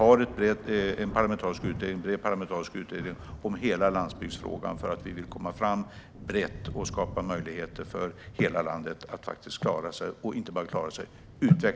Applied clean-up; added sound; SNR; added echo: none; Thunder; 14 dB; none.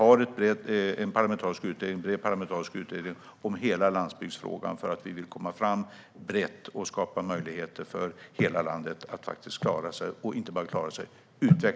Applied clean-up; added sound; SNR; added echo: none; none; none; none.